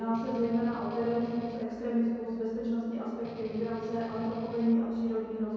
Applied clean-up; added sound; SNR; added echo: none; Strum; 15 dB; reverberation time 2.2 s.